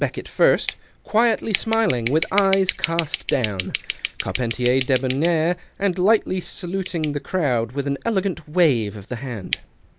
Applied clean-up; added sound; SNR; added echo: none; Scissors; 11 dB; none.